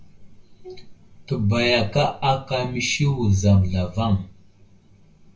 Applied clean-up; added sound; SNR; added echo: none; none; none; reverberation time 0.3 s.